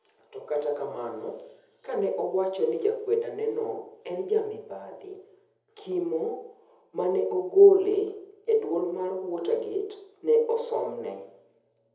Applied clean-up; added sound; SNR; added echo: none; none; none; reverberation time 0.7 s.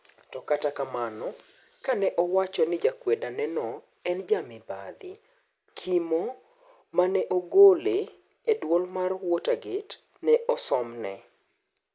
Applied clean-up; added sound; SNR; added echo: none; none; none; none.